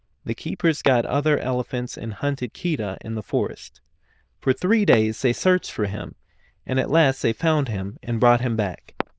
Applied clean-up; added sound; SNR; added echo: neural diffusion model UNIVERSE++.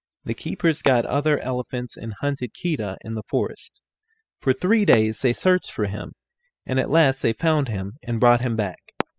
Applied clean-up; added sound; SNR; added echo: classical method spectral subtraction.